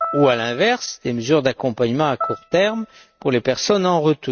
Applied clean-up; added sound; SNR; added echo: neural mask model RNNoise.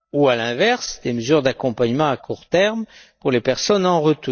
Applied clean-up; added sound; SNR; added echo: neural mask model DeepFilterNet 3.